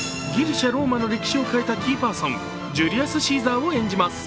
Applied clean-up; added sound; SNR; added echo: none; none; none; none.